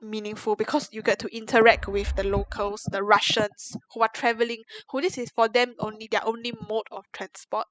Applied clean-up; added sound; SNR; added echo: classical method spectral subtraction.